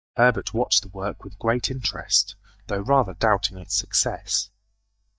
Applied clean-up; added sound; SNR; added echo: neural mask model DeepFilterNet 3.